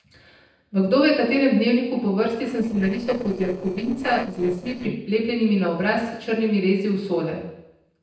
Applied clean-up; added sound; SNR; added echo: neural separator model SepFormer DNS4.